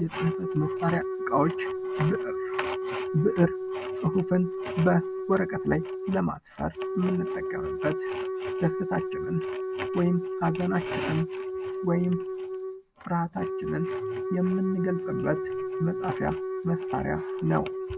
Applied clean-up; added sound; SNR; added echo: none; Wind instrument, woodwind instrument; 3 dB; none.